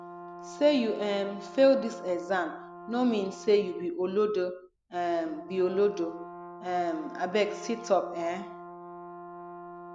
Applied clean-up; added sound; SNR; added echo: none; Brass instrument; 15 dB; none.